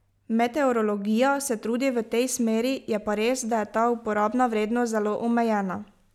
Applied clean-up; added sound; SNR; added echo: none; none; none; none.